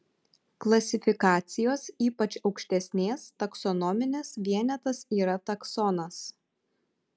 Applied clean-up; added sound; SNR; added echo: none; none; none; none.